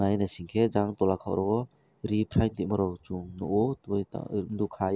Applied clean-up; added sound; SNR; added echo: none; none; none; none.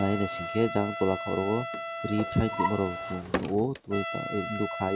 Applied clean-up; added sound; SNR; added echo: none; Drawer open or close + Trumpet; 5 dB; none.